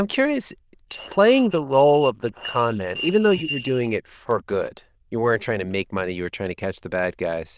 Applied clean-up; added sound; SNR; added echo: neural diffusion model UNIVERSE++.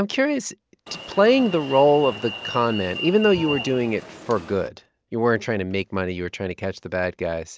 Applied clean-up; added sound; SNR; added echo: none; Alarm; 11 dB; none.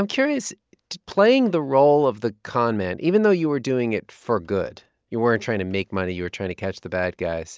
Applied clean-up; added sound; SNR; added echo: none; none; none; none.